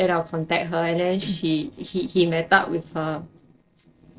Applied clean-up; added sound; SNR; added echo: neural separator model SepFormer DNS4.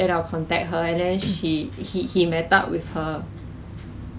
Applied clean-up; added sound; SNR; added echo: none; none; none; none.